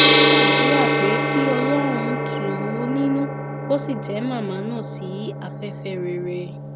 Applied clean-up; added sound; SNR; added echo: none; Gong; -4 dB; none.